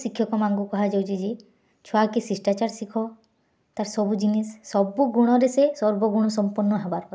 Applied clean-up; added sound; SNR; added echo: none; none; none; none.